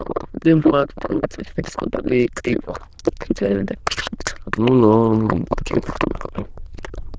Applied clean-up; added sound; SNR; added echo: neural diffusion model UNIVERSE++.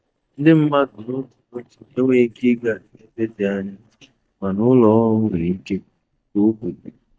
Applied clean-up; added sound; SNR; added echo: neural mask model DeepFilterNet 3.